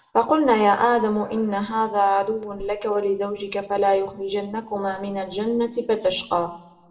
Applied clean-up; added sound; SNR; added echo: none; Whoosh, swoosh, swish; 19 dB; reverberation time 0.7 s.